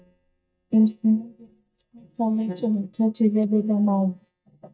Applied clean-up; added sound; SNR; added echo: neural mask model DeepFilterNet 3.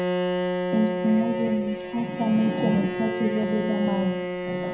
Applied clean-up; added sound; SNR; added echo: none; Bowed string instrument; 3 dB; reverberation time 0.8 s.